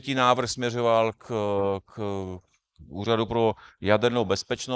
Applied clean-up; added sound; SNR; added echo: neural mask model Resemble Enhance denoiser.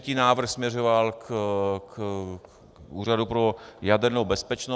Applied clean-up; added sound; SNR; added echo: none; none; none; none.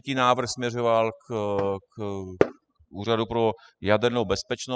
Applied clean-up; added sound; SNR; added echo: classical method spectral subtraction.